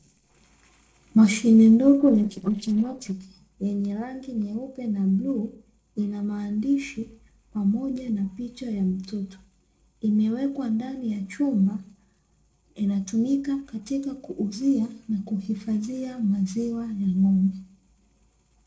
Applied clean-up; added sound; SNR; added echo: neural separator model SepFormer DNS4.